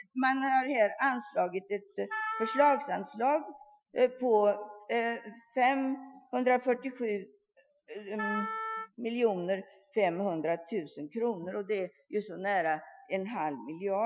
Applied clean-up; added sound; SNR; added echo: classical method Wiener filter.